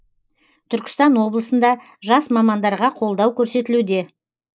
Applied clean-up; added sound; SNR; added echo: neural mask model Resemble Enhance denoiser.